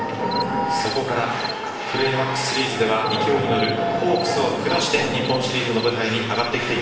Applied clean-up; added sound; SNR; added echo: none; Cricket; 16 dB; reverberation time 1.0 s.